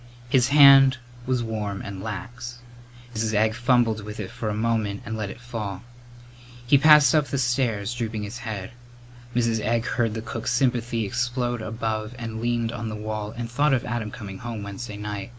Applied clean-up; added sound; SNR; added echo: none; none; none; none.